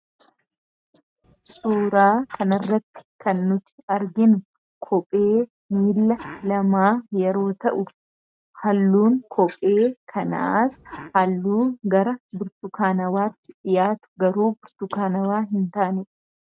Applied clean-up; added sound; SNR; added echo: neural mask model RNNoise.